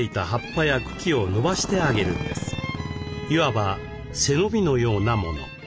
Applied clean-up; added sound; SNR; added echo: none; Motorcycle; 10 dB; none.